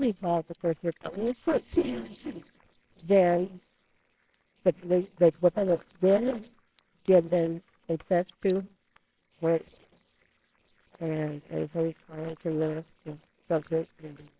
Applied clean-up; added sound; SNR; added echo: neural separator model SepFormer WHAMR!.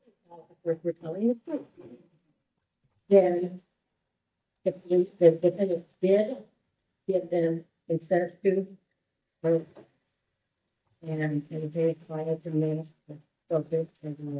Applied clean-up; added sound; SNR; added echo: neural mask model DeepFilterNet 3.